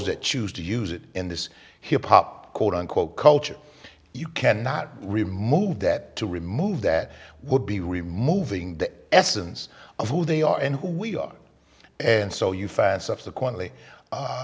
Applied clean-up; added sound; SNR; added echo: none; none; none; none.